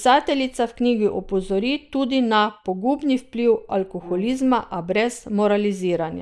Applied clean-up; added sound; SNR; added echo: neural mask model Resemble Enhance denoiser.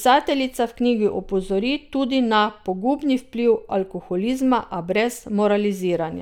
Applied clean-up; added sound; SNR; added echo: none; none; none; none.